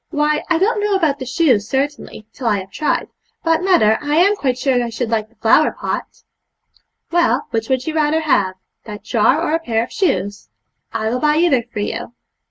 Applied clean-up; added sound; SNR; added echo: none; none; none; none.